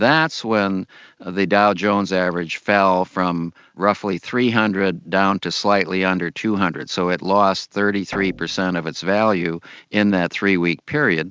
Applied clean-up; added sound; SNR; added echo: neural mask model RNNoise.